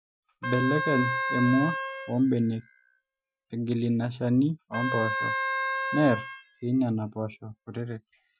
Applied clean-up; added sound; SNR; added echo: classical method Wiener filter.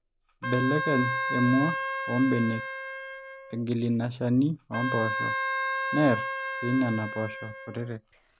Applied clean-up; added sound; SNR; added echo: none; Wind instrument, woodwind instrument; 4 dB; none.